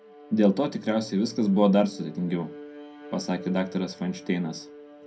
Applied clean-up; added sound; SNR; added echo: none; Bowed string instrument; 18 dB; reverberation time 0.2 s.